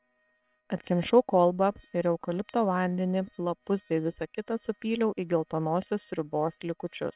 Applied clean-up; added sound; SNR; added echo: neural separator model SepFormer WHAM!.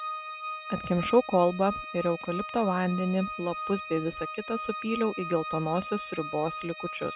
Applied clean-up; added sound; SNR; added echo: none; Organ; 9 dB; none.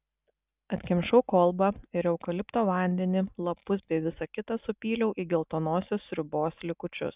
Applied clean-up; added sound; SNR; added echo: none; none; none; none.